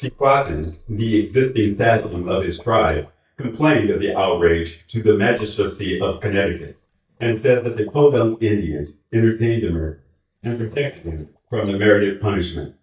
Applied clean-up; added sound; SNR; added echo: neural mask model DeepFilterNet 3.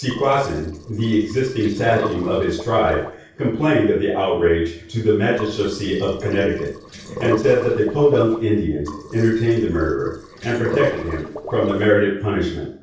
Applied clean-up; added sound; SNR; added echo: neural separator model SepFormer DNS4.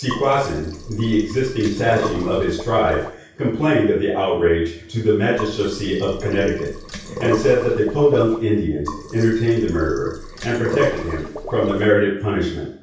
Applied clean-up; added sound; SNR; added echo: none; Sink (filling or washing); 10 dB; reverberation time 0.6 s.